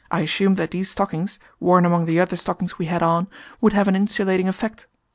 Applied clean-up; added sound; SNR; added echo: none; none; none; none.